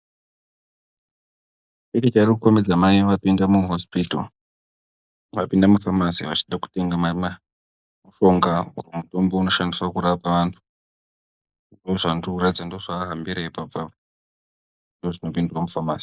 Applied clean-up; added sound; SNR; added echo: neural mask model Resemble Enhance denoiser.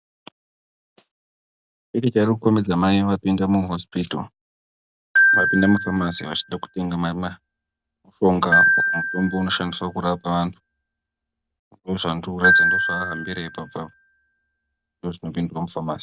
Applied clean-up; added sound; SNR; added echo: none; Glockenspiel; -1 dB; none.